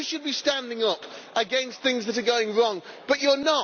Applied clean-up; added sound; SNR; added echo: none; none; none; none.